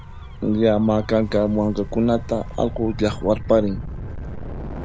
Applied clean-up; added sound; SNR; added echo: none; Gull, seagull / Waves, surf / Siren; 10 dB; none.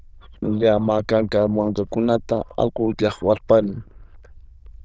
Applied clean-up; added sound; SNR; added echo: neural diffusion model UNIVERSE++.